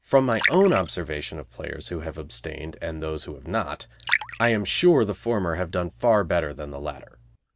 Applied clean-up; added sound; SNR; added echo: none; Liquid; 10 dB; none.